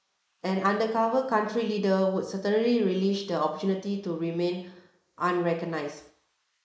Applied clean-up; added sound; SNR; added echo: neural mask model Resemble Enhance denoiser.